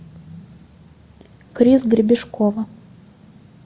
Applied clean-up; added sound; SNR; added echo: none; none; none; none.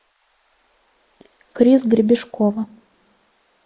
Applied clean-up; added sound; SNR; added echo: neural mask model Resemble Enhance denoiser.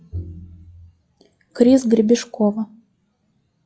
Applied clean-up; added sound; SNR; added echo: classical method log-MMSE.